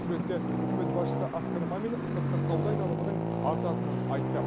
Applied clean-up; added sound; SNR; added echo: none; Traffic noise, roadway noise; -5 dB; none.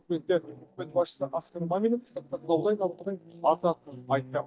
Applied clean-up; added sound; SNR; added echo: neural mask model DeepFilterNet 3.